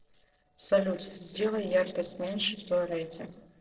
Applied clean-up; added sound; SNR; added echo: neural separator model SepFormer DNS4.